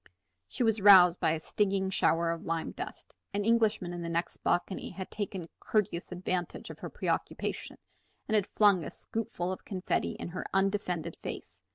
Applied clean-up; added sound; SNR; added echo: none; none; none; none.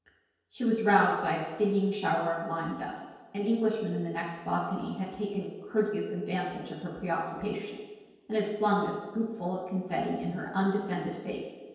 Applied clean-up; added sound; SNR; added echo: none; none; none; reverberation time 1.2 s.